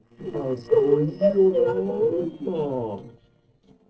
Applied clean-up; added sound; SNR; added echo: neural separator model SepFormer DNS4.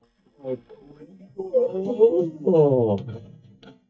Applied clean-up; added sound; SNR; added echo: neural mask model DeepFilterNet 3.